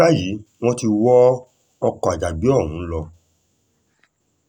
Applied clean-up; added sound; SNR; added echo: none; none; none; none.